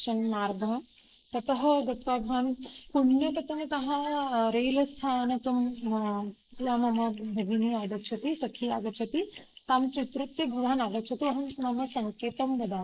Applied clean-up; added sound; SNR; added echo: neural mask model Resemble Enhance denoiser.